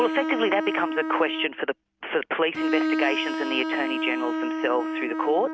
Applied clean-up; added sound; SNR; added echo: neural mask model RNNoise.